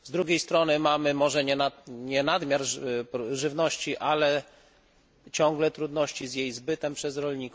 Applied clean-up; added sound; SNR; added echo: none; none; none; none.